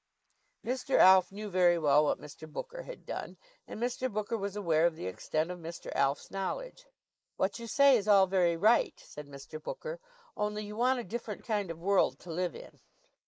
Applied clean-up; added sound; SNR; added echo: neural mask model Resemble Enhance denoiser.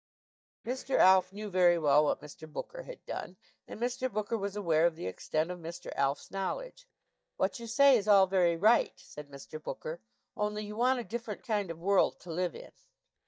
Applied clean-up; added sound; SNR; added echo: neural mask model DeepFilterNet 3.